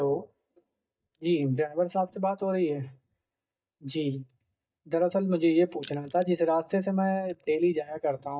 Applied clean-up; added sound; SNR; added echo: neural mask model DeepFilterNet 3.